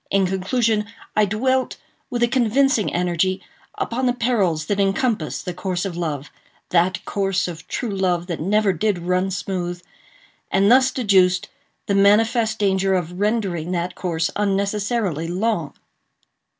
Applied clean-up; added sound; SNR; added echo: none; none; none; none.